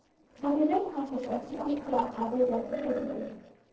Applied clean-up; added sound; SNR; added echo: neural separator model SepFormer DNS4.